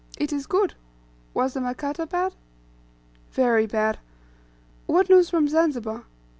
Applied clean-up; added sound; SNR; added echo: none; none; none; none.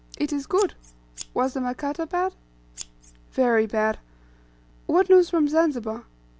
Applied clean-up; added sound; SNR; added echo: none; Scissors; 18 dB; none.